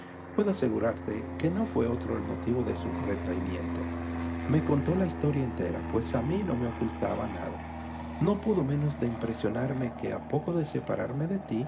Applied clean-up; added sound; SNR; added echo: none; Fixed-wing aircraft, airplane; 6 dB; none.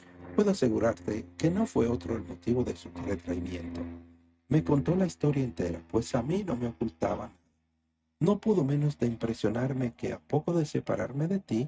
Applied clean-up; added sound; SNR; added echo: neural mask model RNNoise.